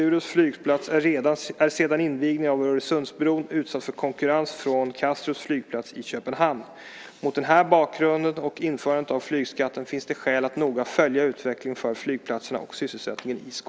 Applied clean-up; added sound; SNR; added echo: none; none; none; none.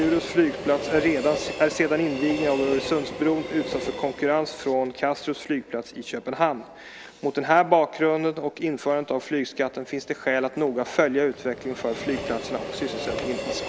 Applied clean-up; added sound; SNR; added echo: none; Train; 11 dB; none.